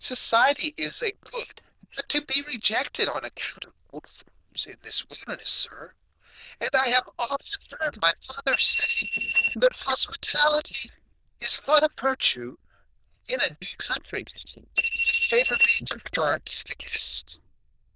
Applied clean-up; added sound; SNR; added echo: neural diffusion model UNIVERSE++.